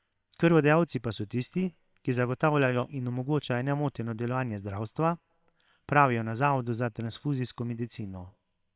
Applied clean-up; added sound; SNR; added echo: neural separator model SepFormer WHAM!.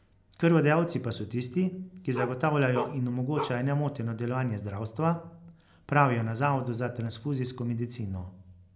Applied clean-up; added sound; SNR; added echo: none; Bark; 9 dB; none.